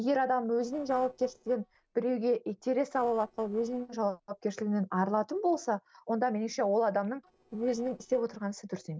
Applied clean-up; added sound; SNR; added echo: neural separator model SepFormer DNS4.